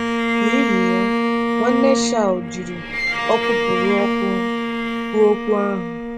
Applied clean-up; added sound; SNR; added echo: none; Bowed string instrument; -2 dB; none.